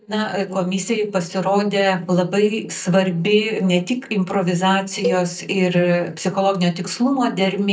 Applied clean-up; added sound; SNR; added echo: neural mask model DeepFilterNet 3.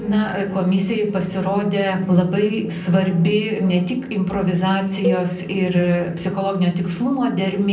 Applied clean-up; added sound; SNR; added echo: none; Cowbell; 11 dB; reverberation time 0.6 s.